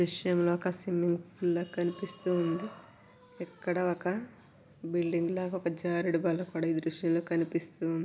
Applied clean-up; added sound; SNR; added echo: none; none; none; none.